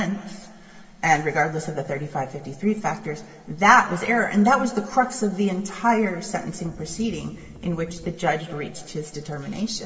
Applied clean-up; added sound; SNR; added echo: none; Wind; 20 dB; reverberation time 2.8 s.